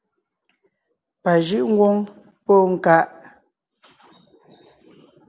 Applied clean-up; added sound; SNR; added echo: none; none; none; none.